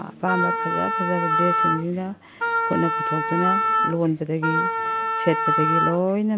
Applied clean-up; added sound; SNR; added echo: none; Wind instrument, woodwind instrument; -2 dB; none.